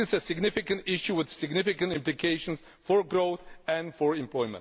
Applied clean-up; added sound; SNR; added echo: none; none; none; none.